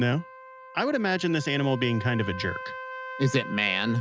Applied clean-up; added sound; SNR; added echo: none; Trumpet; 12 dB; none.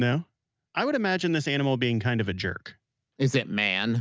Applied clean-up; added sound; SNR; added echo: none; none; none; none.